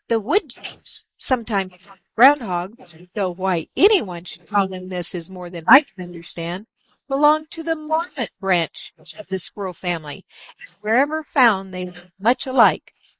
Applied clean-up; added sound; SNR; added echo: neural mask model Resemble Enhance denoiser.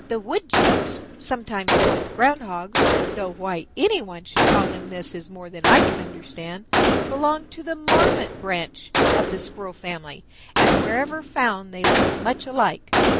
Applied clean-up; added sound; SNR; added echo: none; Gunshot, gunfire; -3 dB; none.